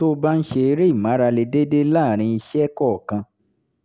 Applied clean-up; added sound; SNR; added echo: none; none; none; none.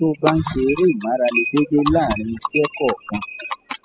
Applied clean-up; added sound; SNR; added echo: classical method spectral subtraction.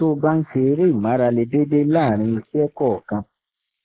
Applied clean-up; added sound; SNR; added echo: neural mask model Resemble Enhance denoiser.